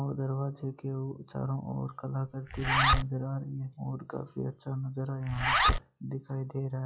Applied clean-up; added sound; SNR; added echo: classical method log-MMSE.